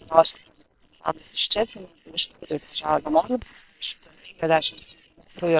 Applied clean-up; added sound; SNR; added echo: neural separator model SepFormer WHAM!.